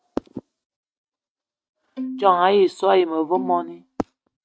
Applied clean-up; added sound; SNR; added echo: neural mask model RNNoise.